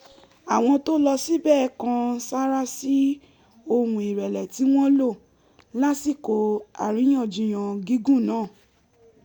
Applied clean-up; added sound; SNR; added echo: none; none; none; none.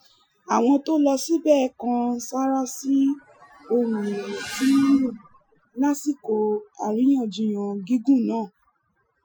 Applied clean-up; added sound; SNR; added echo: classical method Wiener filter.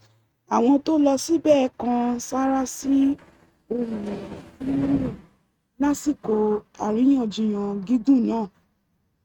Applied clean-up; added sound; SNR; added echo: neural mask model RNNoise.